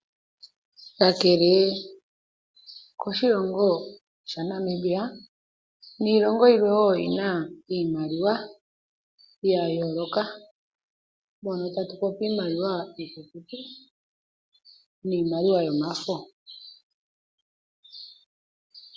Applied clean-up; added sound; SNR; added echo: none; none; none; none.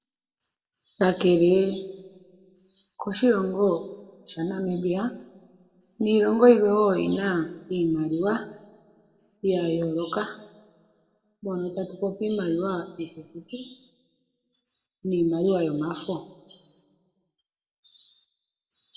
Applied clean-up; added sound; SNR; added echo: none; none; none; reverberation time 1.0 s.